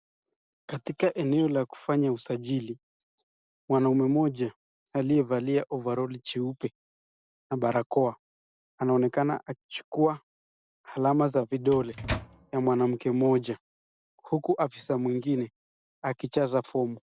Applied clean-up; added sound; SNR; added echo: neural separator model SepFormer DNS4.